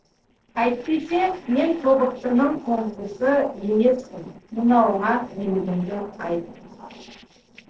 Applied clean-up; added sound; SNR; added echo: neural separator model SepFormer DNS4.